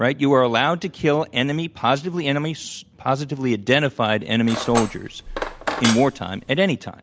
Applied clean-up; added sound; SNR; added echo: none; Cutlery, silverware; 7 dB; none.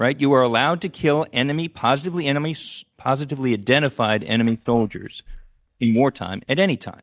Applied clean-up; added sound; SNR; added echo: neural mask model DeepFilterNet 3.